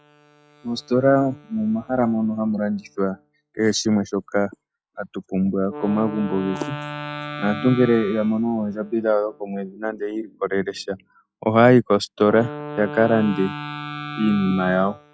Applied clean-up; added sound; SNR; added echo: classical method log-MMSE.